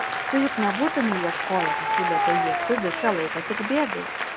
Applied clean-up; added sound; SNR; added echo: none; Applause; 0 dB; none.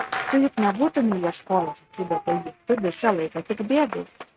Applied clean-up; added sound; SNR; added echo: neural mask model RNNoise.